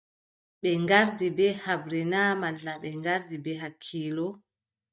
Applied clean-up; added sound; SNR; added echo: neural mask model DeepFilterNet 3.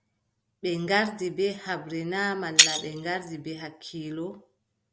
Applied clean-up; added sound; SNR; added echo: none; Shatter; -4 dB; none.